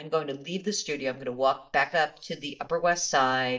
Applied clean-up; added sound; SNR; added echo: neural mask model DeepFilterNet 3.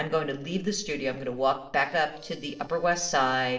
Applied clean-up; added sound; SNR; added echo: neural separator model SepFormer DNS4.